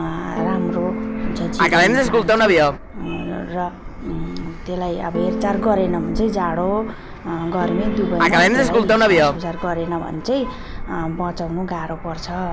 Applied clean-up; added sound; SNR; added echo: none; Electric guitar / Strum + Fixed-wing aircraft, airplane; -3 dB; none.